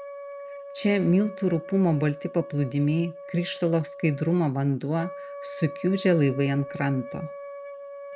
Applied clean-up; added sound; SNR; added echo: none; Wind instrument, woodwind instrument; 14 dB; none.